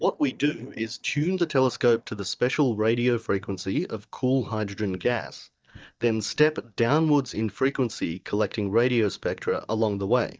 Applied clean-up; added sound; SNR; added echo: neural mask model DeepFilterNet 3.